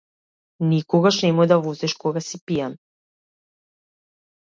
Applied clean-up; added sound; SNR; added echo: none; none; none; none.